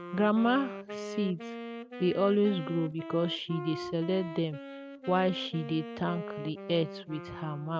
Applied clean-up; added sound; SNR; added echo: none; Wind instrument, woodwind instrument; 10 dB; none.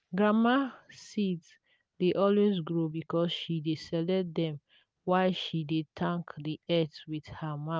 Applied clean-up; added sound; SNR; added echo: none; none; none; none.